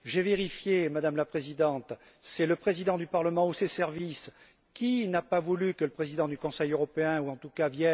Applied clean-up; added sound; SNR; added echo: none; none; none; none.